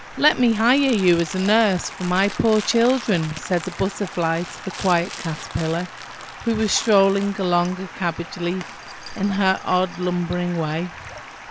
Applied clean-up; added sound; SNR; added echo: none; Stream + Crumpling, crinkling; 14 dB; none.